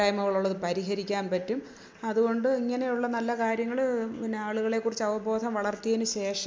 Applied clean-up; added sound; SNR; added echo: none; none; none; none.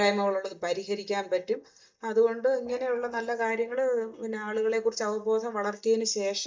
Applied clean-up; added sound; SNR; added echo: neural mask model DeepFilterNet 3.